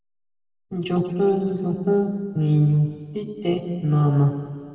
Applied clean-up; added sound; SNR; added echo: none; none; none; reverberation time 2.2 s.